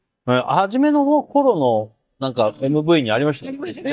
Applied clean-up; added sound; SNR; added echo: neural mask model DeepFilterNet 3.